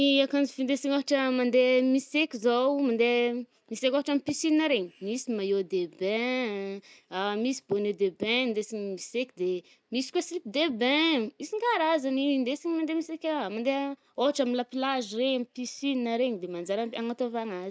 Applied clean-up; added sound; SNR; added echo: none; none; none; none.